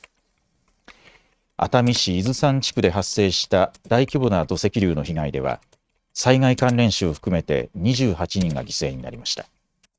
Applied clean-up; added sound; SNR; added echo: neural mask model RNNoise.